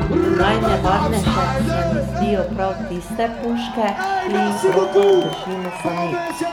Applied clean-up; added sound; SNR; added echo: none; Cheering; -4 dB; none.